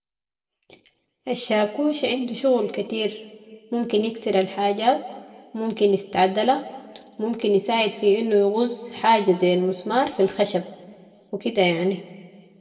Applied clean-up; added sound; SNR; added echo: none; none; none; reverberation time 1.1 s.